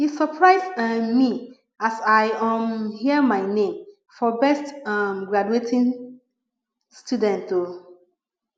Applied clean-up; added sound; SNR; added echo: none; none; none; none.